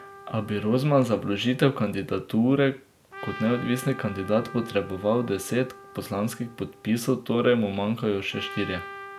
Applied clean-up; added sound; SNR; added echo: none; Trumpet; 17 dB; none.